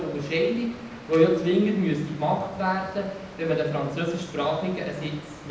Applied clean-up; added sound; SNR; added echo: none; Water; 17 dB; reverberation time 0.9 s.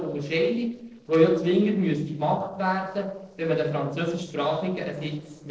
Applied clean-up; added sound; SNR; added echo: neural separator model SepFormer DNS4.